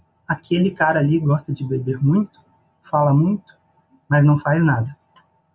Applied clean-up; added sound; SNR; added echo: none; none; none; none.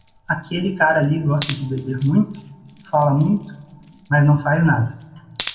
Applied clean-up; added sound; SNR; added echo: none; Wood; 19 dB; reverberation time 0.5 s.